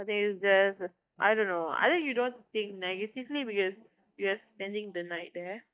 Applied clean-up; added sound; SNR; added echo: neural mask model DeepFilterNet 3.